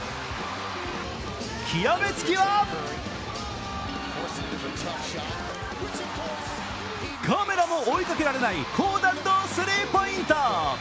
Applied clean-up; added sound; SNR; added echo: none; none; none; none.